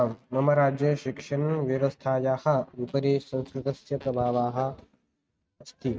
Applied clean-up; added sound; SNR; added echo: neural mask model RNNoise.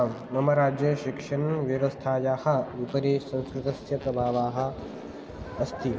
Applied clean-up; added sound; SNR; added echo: none; Fart; 20 dB; none.